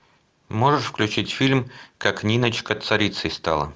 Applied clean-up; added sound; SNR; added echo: none; none; none; none.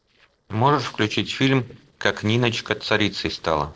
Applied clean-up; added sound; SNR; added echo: neural separator model SepFormer DNS4.